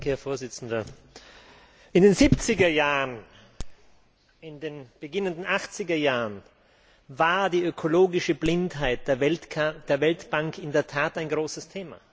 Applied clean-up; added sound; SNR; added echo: none; Crack; 17 dB; none.